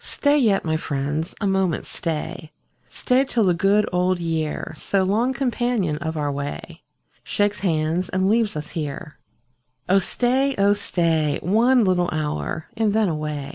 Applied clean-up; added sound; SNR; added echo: none; none; none; none.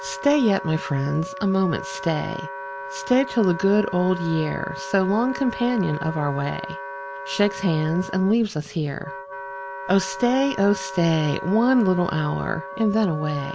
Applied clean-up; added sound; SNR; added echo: none; Wind instrument, woodwind instrument; 11 dB; none.